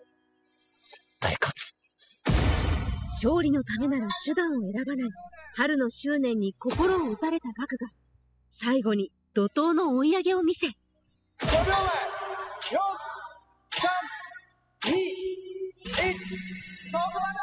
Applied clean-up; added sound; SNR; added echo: classical method spectral subtraction.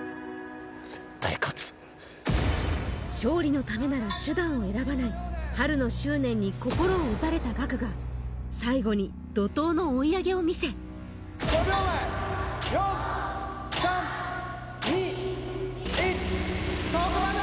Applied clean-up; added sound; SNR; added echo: none; Percussion; 17 dB; none.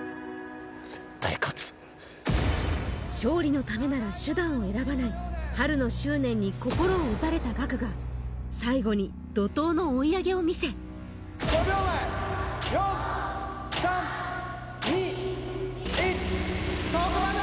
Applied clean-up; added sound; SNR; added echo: none; none; none; none.